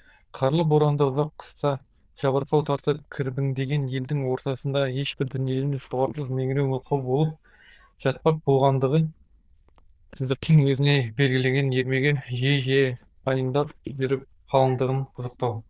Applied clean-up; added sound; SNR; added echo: neural diffusion model UNIVERSE++.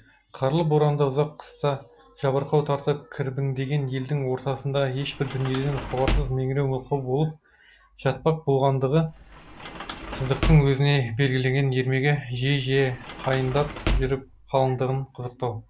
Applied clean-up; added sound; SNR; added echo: none; Sliding door / Slam; 7 dB; none.